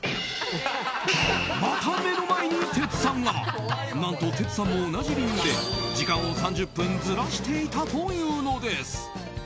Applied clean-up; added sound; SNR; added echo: none; none; none; none.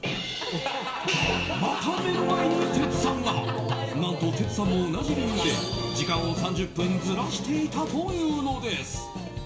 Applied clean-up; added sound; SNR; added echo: none; Guitar; 9 dB; reverberation time 0.6 s.